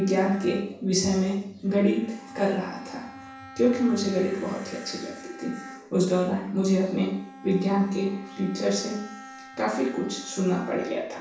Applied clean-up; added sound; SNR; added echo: none; Bowed string instrument; 18 dB; reverberation time 0.7 s.